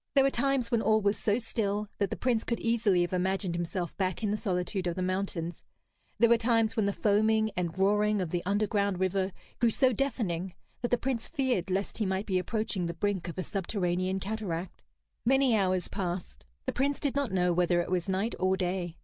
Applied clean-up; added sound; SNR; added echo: none; none; none; none.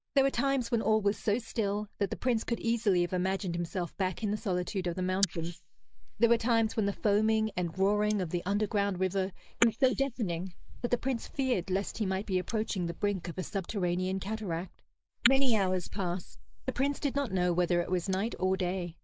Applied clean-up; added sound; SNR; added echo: neural mask model Resemble Enhance denoiser.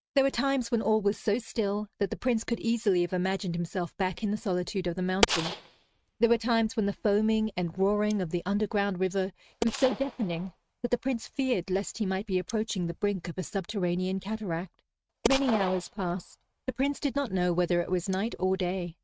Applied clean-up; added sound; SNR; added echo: neural mask model RNNoise.